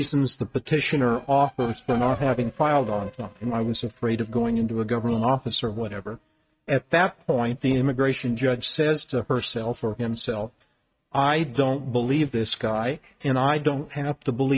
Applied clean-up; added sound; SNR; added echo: neural mask model RNNoise.